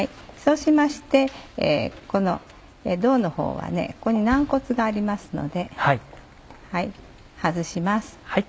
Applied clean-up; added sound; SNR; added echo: none; none; none; none.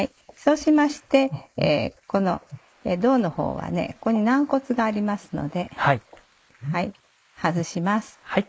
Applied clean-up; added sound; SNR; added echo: neural mask model Resemble Enhance denoiser.